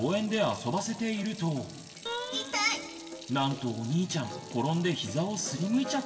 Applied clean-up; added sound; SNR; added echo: none; Sink (filling or washing) / Water tap, faucet; 19 dB; reverberation time 2.0 s.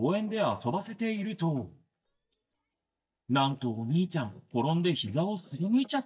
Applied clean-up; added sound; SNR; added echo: neural mask model DeepFilterNet 3.